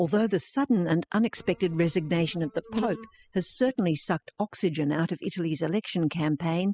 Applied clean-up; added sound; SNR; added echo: classical method spectral subtraction.